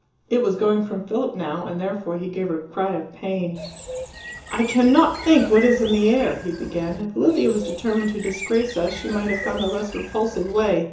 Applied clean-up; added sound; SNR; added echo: none; Bird; 12 dB; reverberation time 0.7 s.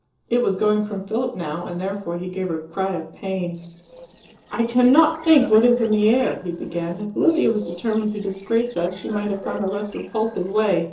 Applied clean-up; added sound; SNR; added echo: neural separator model SepFormer DNS4.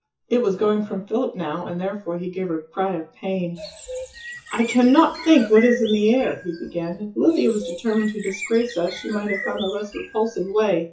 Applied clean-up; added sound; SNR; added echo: classical method WPE with log-MMSE.